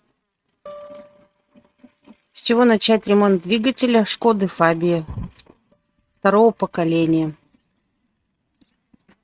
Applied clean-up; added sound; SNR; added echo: neural mask model RNNoise.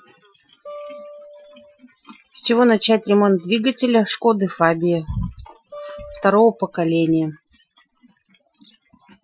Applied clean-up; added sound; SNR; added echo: classical method Wiener filter.